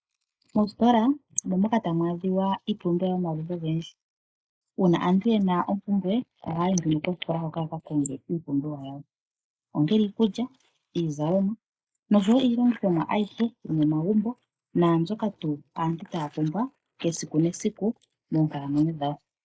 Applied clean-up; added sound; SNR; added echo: neural mask model Resemble Enhance denoiser.